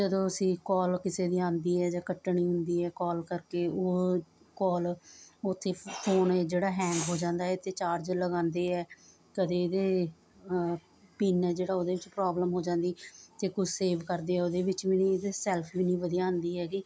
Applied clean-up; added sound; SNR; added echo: none; none; none; none.